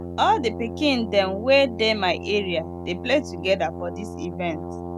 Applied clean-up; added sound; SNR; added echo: none; Brass instrument; 10 dB; none.